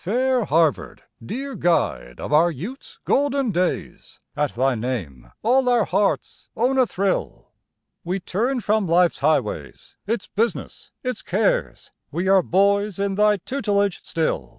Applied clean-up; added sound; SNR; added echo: none; none; none; none.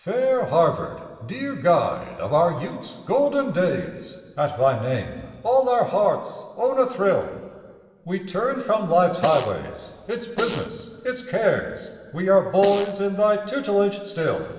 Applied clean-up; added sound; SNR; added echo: none; Fart; 13 dB; reverberation time 2.0 s.